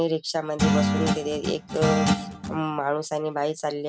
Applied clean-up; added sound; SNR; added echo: none; Guitar; -2 dB; none.